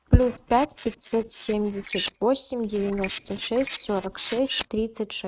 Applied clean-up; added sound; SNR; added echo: neural mask model RNNoise.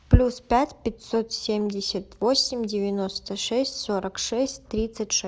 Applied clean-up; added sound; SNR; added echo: none; none; none; none.